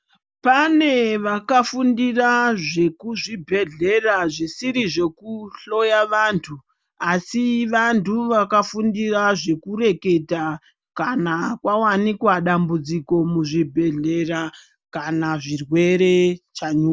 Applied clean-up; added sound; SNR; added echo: none; none; none; none.